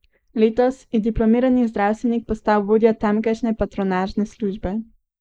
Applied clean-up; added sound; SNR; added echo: neural mask model Resemble Enhance denoiser.